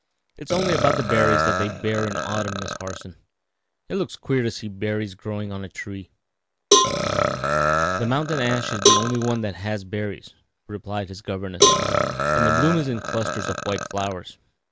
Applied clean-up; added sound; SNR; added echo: none; Burping, eructation + Cowbell; -4 dB; none.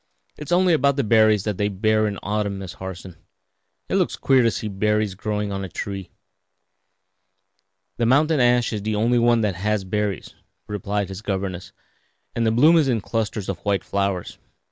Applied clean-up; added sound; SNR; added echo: none; none; none; none.